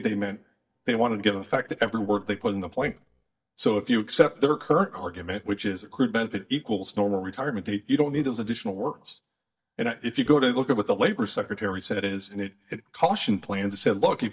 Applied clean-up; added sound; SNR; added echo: neural mask model DeepFilterNet 3.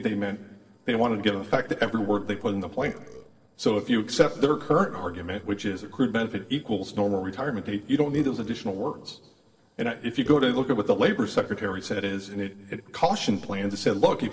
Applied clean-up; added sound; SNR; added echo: neural separator model SepFormer DNS4.